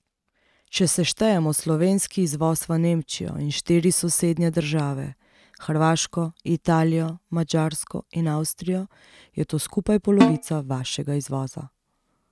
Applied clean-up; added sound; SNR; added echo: neural mask model RNNoise.